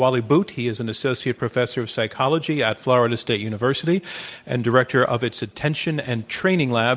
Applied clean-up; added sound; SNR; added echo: none; none; none; none.